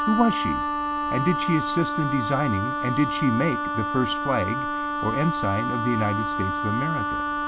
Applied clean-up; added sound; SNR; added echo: none; Wind instrument, woodwind instrument; 1 dB; none.